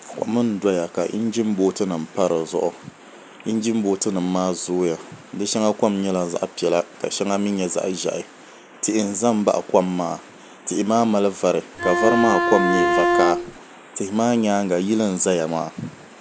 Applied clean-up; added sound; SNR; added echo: none; Bowed string instrument; -2 dB; none.